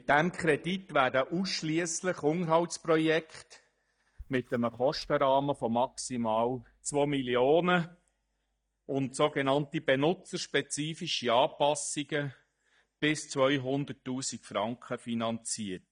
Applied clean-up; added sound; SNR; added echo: neural mask model DeepFilterNet 3.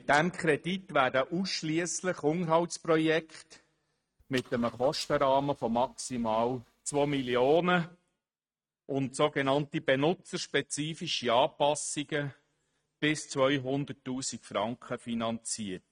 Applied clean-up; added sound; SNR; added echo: neural mask model RNNoise.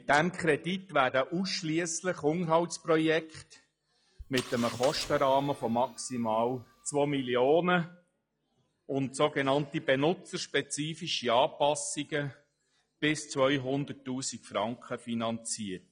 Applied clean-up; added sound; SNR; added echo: classical method log-MMSE.